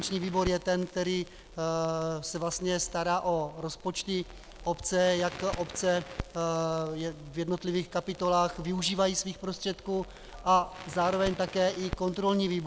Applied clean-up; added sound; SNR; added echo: none; Crackle; 15 dB; none.